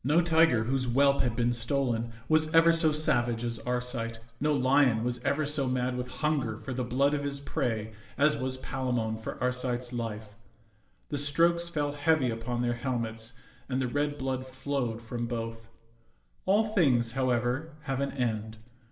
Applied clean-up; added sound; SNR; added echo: none; none; none; reverberation time 0.6 s.